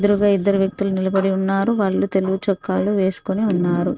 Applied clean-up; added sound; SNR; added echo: neural mask model RNNoise.